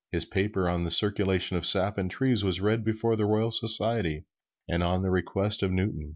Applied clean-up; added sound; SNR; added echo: none; none; none; none.